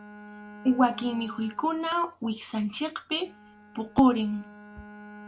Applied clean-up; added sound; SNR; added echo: none; Bowed string instrument; 19 dB; none.